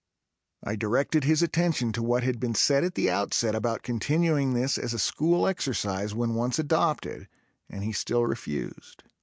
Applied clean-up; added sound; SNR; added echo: none; none; none; none.